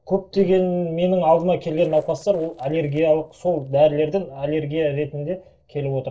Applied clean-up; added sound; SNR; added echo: neural separator model SepFormer DNS4.